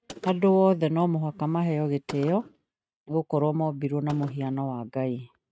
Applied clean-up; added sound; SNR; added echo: neural mask model RNNoise.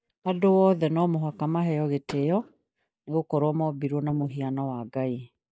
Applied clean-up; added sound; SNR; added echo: neural mask model DeepFilterNet 3.